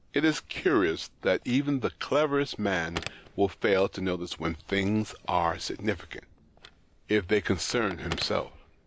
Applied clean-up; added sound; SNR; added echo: none; Telephone; 18 dB; none.